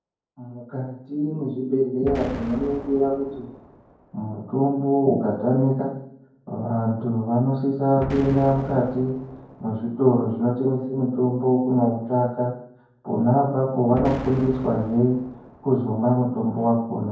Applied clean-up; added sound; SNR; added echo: none; Explosion; 17 dB; reverberation time 0.9 s.